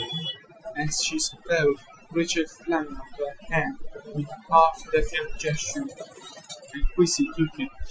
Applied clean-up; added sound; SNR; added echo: classical method Wiener filter.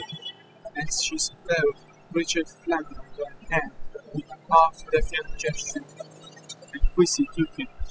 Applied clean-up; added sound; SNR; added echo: classical method spectral subtraction.